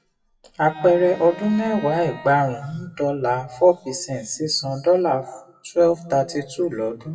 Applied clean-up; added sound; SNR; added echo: classical method WPE with log-MMSE.